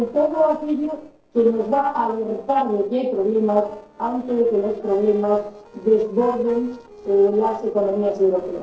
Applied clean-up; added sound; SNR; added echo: neural separator model SepFormer DNS4.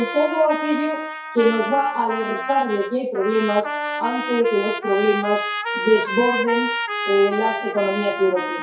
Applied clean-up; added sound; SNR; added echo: classical method WPE with log-MMSE.